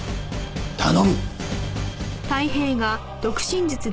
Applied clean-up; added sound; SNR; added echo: none; none; none; none.